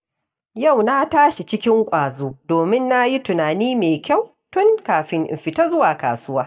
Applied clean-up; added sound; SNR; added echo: neural mask model DeepFilterNet 3.